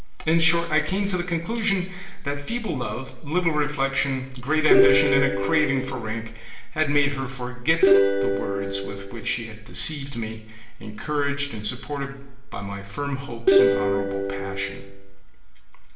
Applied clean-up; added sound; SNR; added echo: none; Plucked string instrument; -3 dB; reverberation time 0.8 s.